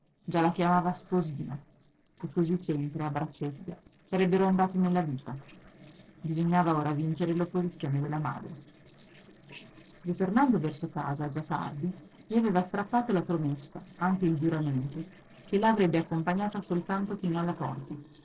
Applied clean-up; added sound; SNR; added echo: neural separator model SepFormer DNS4.